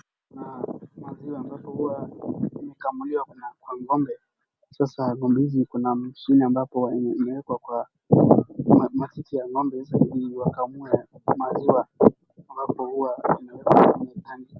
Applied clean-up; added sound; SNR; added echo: none; none; none; none.